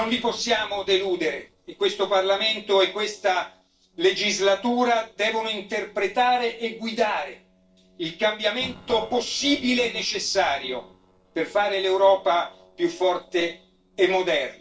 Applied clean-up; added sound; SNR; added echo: neural separator model SepFormer DNS4.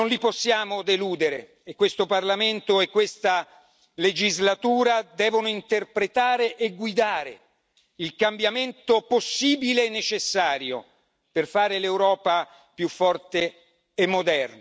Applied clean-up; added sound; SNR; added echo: none; none; none; none.